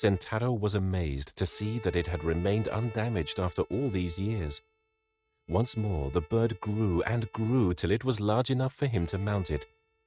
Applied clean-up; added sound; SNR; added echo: neural mask model RNNoise.